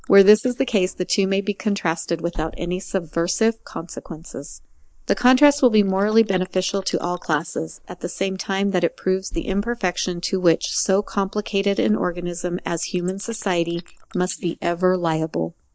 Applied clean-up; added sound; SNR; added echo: neural mask model Resemble Enhance denoiser.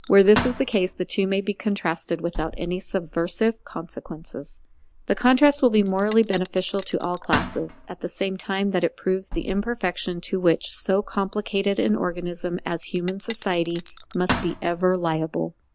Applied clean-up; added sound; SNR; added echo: none; Bell; 2 dB; none.